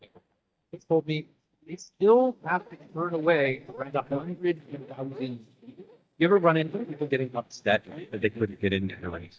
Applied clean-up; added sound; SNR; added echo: neural mask model DeepFilterNet 3.